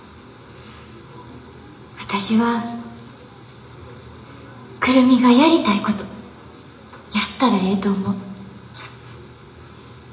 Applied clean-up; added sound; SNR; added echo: none; none; none; reverberation time 0.8 s.